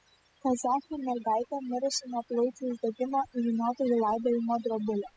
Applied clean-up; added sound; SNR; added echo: classical method spectral subtraction.